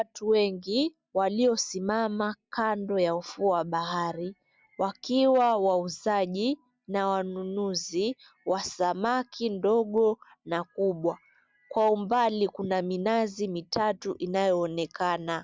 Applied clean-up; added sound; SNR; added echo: none; none; none; none.